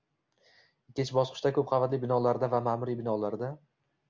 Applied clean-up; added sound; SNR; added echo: none; none; none; none.